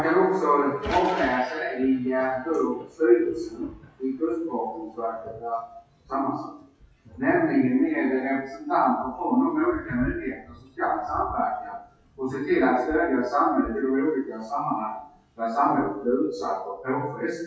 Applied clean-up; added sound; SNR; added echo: classical method WPE with log-MMSE.